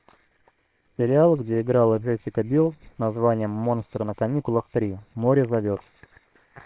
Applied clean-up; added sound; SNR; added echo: neural separator model SepFormer WHAM!.